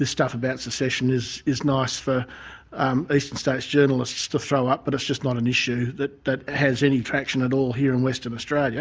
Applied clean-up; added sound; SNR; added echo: none; none; none; none.